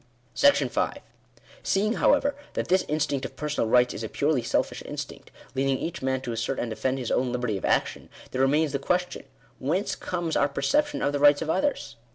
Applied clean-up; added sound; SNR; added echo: none; none; none; none.